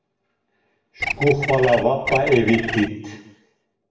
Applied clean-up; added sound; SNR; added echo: none; Bird; 4 dB; reverberation time 1.0 s.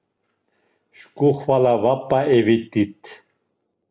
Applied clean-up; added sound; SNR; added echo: none; none; none; none.